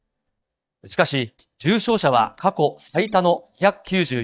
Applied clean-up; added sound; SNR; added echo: neural mask model DeepFilterNet 3.